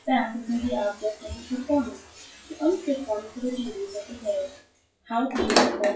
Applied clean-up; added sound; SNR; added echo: classical method WPE with log-MMSE.